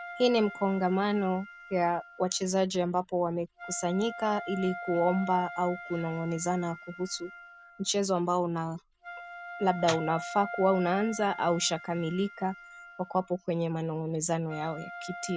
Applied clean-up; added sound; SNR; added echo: none; Wind instrument, woodwind instrument; 14 dB; none.